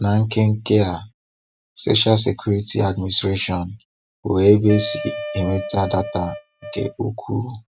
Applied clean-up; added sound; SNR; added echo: neural mask model RNNoise.